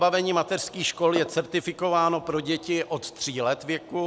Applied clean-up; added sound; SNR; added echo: none; Glass; 19 dB; none.